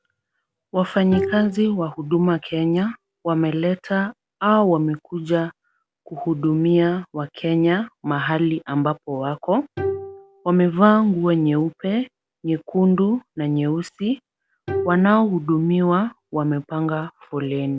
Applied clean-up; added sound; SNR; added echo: none; Bowed string instrument; 13 dB; none.